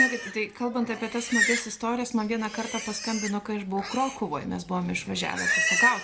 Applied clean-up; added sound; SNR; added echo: none; Livestock, farm animals, working animals; 1 dB; none.